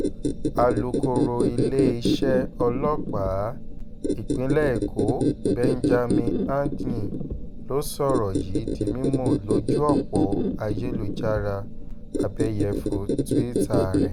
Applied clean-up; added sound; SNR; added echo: none; Squeak; -2 dB; none.